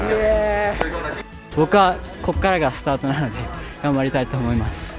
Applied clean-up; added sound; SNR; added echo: none; none; none; none.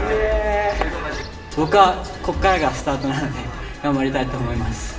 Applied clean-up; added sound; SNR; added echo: none; Bird; 15 dB; reverberation time 1.3 s.